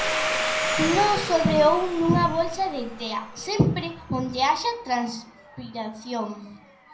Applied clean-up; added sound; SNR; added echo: none; Domestic sounds, home sounds; 7 dB; reverberation time 0.6 s.